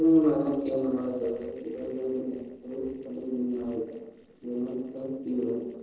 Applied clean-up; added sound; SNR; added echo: neural separator model SepFormer DNS4.